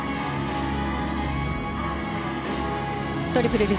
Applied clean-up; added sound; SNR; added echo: none; none; none; none.